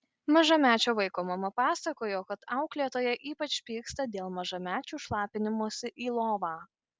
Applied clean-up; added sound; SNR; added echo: none; none; none; none.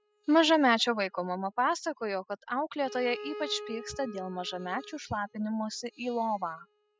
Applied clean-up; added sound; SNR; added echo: classical method spectral subtraction.